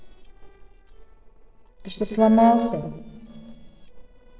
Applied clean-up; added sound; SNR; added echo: neural separator model SepFormer DNS4.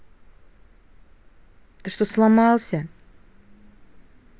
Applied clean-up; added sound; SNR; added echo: none; none; none; none.